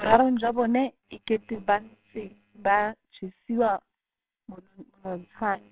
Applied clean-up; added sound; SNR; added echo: neural separator model SepFormer WHAMR!.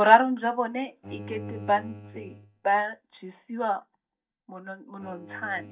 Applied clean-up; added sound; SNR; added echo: neural mask model DeepFilterNet 3.